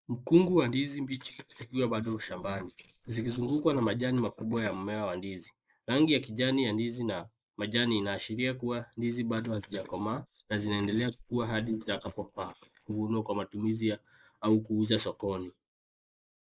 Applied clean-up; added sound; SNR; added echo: neural mask model Resemble Enhance denoiser.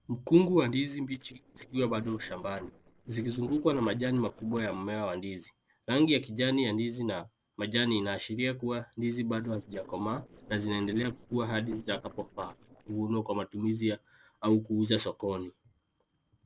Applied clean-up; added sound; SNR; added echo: neural separator model SepFormer DNS4.